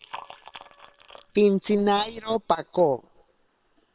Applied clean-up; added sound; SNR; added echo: neural separator model SepFormer WHAM!.